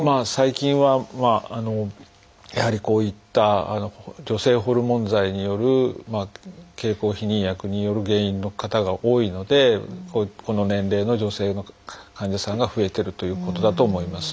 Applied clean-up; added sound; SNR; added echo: none; none; none; none.